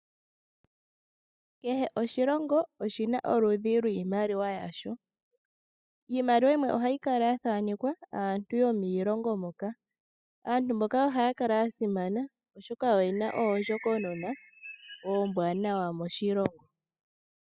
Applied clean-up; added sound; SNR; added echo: classical method spectral subtraction.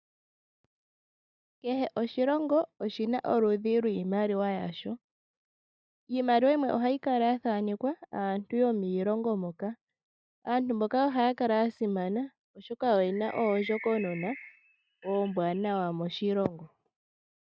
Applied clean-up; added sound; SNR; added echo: neural mask model RNNoise.